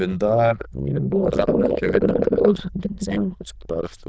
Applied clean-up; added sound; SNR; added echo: neural diffusion model UNIVERSE++.